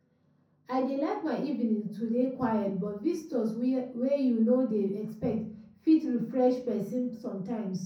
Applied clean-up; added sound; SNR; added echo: none; none; none; reverberation time 0.6 s.